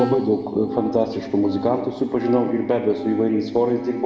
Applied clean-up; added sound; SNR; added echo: none; Wind instrument, woodwind instrument; 11 dB; reverberation time 2.0 s.